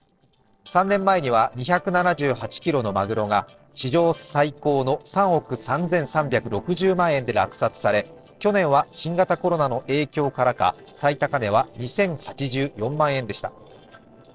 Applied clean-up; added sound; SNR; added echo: neural separator model SepFormer DNS4.